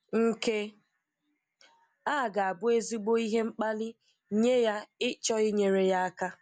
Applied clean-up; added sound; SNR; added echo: none; none; none; none.